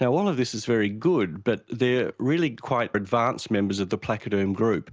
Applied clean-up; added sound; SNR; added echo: none; none; none; none.